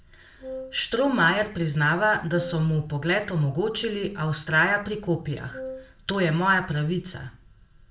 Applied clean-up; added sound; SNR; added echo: none; Wind instrument, woodwind instrument; 13 dB; reverberation time 0.3 s.